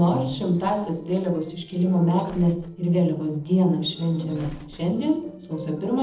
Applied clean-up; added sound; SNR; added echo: neural separator model SepFormer DNS4.